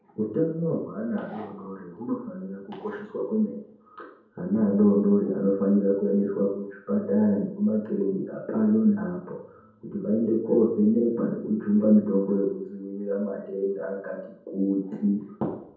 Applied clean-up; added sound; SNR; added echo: none; none; none; reverberation time 0.7 s.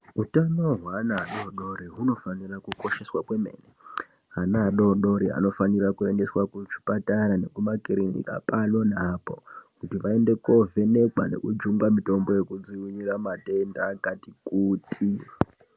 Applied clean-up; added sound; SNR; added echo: none; none; none; none.